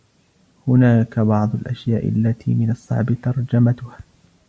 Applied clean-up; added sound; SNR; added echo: none; none; none; none.